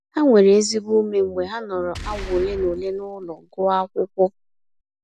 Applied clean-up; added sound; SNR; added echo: none; Boom; 16 dB; none.